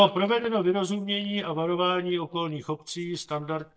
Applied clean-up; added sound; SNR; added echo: neural mask model DeepFilterNet 3.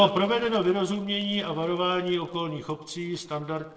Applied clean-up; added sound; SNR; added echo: neural separator model SepFormer DNS4.